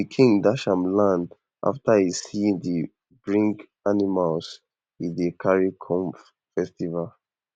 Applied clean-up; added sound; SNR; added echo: none; none; none; none.